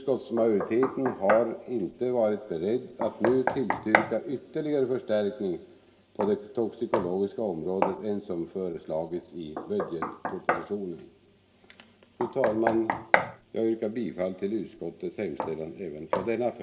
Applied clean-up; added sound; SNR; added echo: none; Knock; 5 dB; reverberation time 0.7 s.